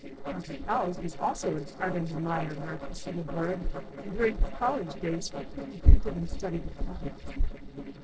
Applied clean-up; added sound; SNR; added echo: neural separator model SepFormer DNS4.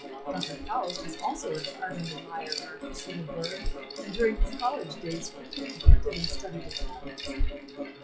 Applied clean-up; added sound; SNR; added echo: classical method WPE with log-MMSE.